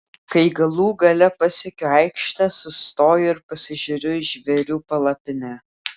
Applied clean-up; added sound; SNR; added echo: none; none; none; none.